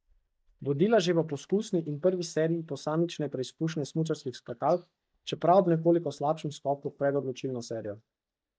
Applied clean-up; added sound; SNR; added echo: neural mask model DeepFilterNet 3.